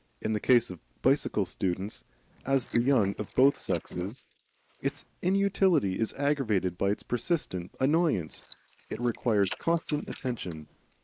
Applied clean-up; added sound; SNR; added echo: neural mask model Resemble Enhance denoiser.